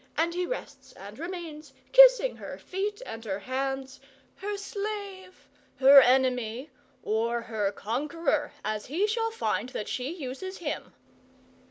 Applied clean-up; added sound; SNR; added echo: none; none; none; none.